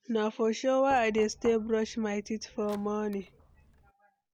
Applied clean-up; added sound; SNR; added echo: none; Knock; 20 dB; none.